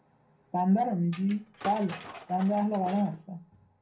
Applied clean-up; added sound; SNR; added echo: none; Tools; 15 dB; reverberation time 0.2 s.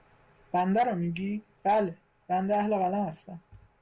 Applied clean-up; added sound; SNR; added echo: none; none; none; none.